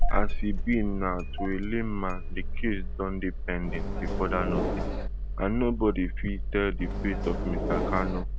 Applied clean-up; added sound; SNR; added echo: none; Engine starting + Microwave oven; -3 dB; none.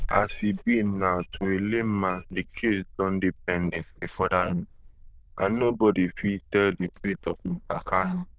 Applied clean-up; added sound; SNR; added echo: neural diffusion model UNIVERSE++.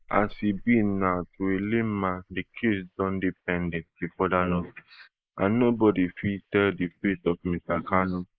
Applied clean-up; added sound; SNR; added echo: neural mask model Resemble Enhance denoiser.